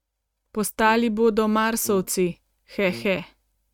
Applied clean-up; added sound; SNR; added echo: neural mask model RNNoise.